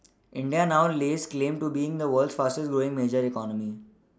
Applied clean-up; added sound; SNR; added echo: none; none; none; none.